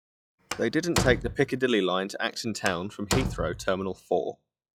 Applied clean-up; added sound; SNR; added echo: classical method log-MMSE.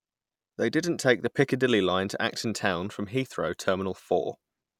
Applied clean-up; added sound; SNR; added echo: none; none; none; none.